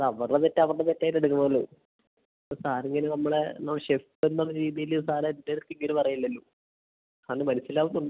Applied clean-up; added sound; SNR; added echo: none; none; none; none.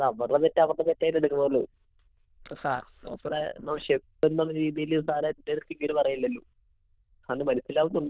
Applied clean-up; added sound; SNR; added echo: neural diffusion model UNIVERSE++.